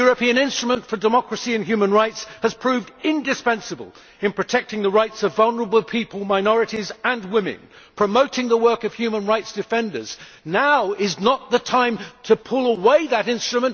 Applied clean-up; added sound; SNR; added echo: none; none; none; none.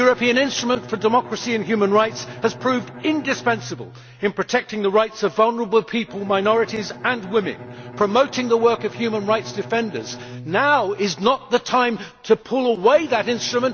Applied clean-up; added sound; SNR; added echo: none; Bowed string instrument; 18 dB; none.